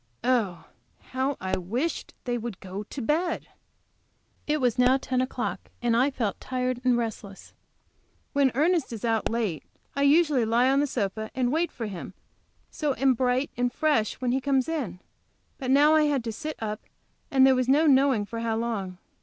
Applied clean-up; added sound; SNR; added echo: none; Explosion; 12 dB; none.